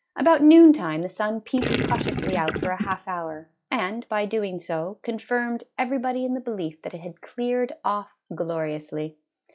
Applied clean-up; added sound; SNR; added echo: classical method log-MMSE.